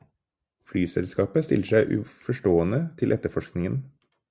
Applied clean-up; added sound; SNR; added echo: none; none; none; none.